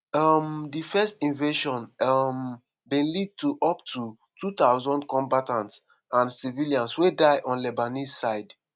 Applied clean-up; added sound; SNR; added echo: none; none; none; none.